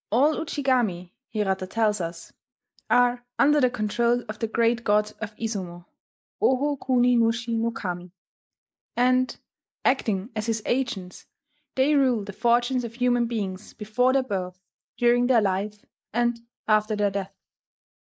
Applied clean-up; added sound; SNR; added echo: neural mask model Resemble Enhance denoiser.